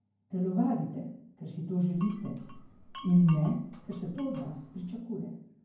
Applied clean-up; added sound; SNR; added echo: none; Glass; 18 dB; reverberation time 0.9 s.